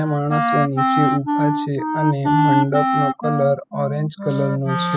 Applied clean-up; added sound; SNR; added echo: classical method spectral subtraction.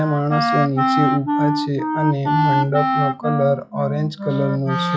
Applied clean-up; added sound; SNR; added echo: classical method log-MMSE.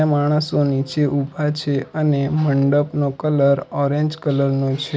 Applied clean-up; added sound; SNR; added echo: none; none; none; none.